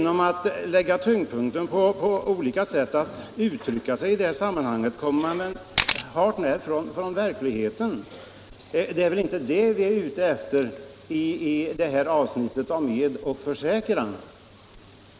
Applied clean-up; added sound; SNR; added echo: none; Camera; 6 dB; none.